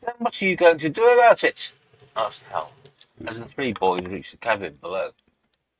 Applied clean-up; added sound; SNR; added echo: neural mask model RNNoise.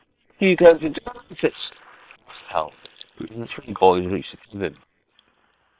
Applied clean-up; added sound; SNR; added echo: neural separator model SepFormer WHAM!.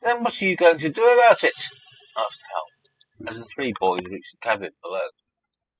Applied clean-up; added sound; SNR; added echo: classical method spectral subtraction.